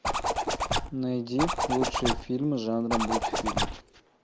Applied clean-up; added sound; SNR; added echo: none; Zipper (clothing); -1 dB; none.